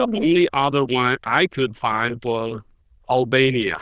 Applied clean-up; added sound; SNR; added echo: neural diffusion model UNIVERSE++.